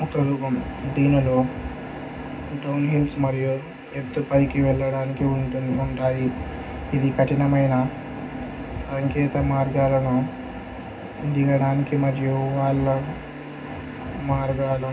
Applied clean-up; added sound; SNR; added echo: none; Bowed string instrument; 20 dB; reverberation time 0.4 s.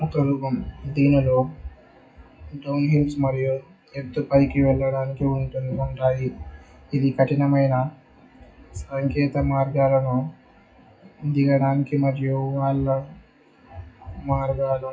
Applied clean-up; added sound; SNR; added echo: classical method WPE with log-MMSE.